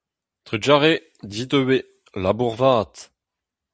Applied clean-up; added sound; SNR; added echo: none; none; none; none.